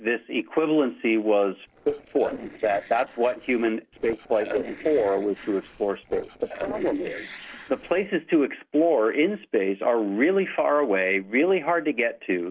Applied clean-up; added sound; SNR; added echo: neural separator model SepFormer DNS4.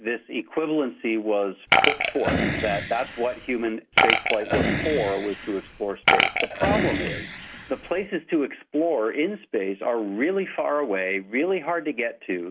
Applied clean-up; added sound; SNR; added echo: none; Burping, eructation; -2 dB; none.